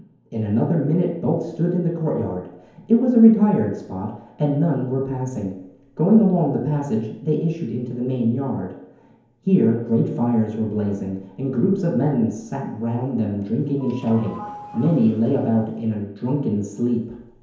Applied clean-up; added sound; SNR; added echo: none; Sliding door / Doorbell; 19 dB; reverberation time 0.9 s.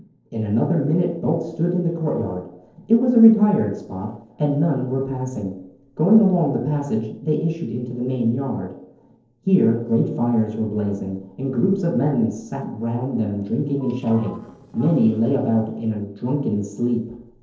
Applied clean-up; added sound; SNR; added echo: neural separator model SepFormer DNS4.